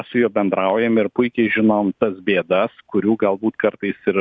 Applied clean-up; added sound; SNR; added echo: none; none; none; none.